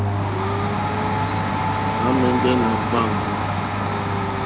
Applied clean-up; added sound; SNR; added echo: none; Domestic sounds, home sounds; -5 dB; none.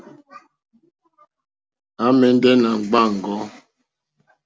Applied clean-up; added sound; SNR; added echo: none; none; none; none.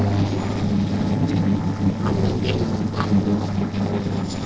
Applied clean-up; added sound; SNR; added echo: neural separator model SepFormer DNS4.